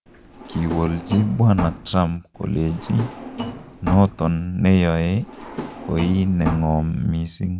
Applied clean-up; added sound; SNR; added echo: none; Drawer open or close; 10 dB; none.